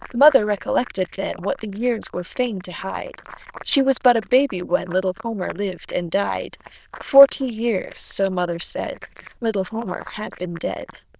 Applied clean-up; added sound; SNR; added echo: neural diffusion model UNIVERSE++.